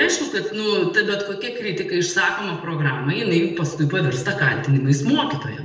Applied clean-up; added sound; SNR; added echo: none; none; none; reverberation time 0.8 s.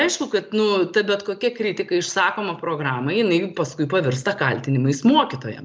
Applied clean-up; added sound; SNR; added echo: none; none; none; none.